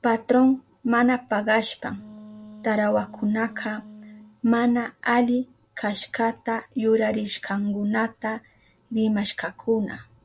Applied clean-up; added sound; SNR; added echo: none; Wind instrument, woodwind instrument; 20 dB; none.